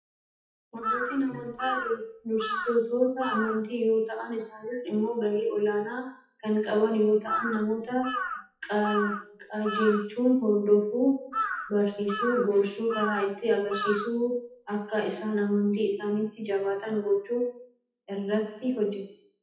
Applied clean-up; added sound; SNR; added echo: classical method WPE with log-MMSE.